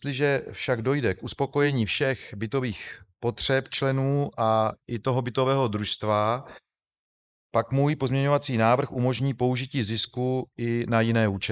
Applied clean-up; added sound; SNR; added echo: neural mask model Resemble Enhance denoiser.